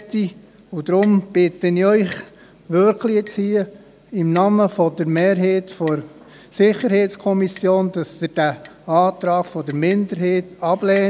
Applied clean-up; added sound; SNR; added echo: none; Chink, clink; 16 dB; none.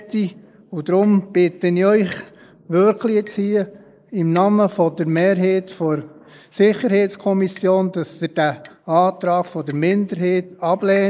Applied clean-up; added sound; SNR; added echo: neural mask model Resemble Enhance denoiser.